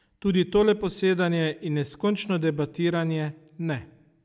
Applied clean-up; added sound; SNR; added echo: none; none; none; none.